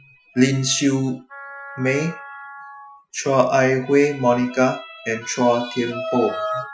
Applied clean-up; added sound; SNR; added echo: classical method Wiener filter.